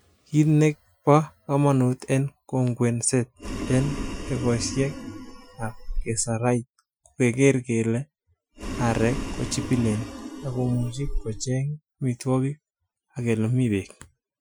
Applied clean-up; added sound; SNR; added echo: classical method Wiener filter.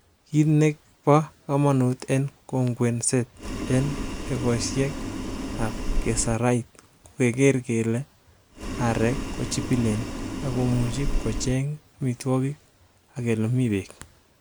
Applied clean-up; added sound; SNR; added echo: none; Boiling; 4 dB; none.